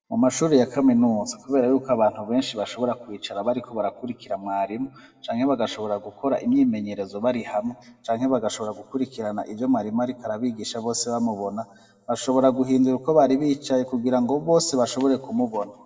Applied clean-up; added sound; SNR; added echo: none; none; none; reverberation time 0.7 s.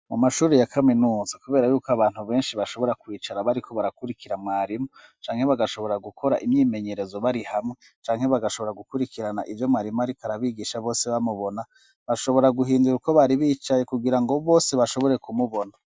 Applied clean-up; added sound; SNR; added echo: none; none; none; none.